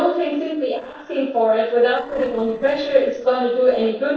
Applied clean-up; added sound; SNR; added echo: neural separator model SepFormer DNS4.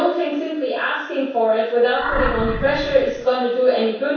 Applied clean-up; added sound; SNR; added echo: none; Animal; 7 dB; reverberation time 0.7 s.